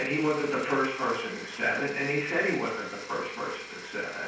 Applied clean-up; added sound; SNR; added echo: none; Domestic sounds, home sounds; 15 dB; reverberation time 0.5 s.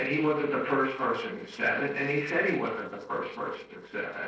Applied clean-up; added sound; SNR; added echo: neural separator model SepFormer DNS4.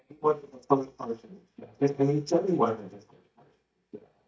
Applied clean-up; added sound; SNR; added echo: neural mask model DeepFilterNet 3.